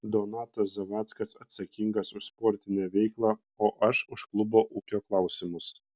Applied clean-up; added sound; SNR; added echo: none; none; none; none.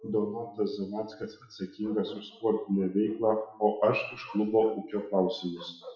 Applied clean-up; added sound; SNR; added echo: classical method WPE with log-MMSE.